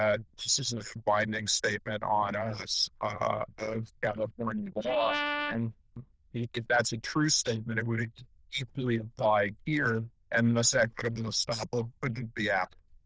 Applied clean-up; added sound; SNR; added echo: neural diffusion model UNIVERSE++.